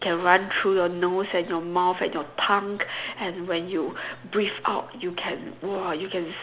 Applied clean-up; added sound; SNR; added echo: none; none; none; none.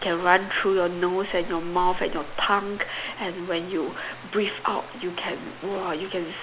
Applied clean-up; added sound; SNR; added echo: none; Bathtub (filling or washing); 11 dB; none.